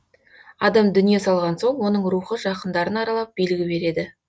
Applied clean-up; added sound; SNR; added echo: none; none; none; none.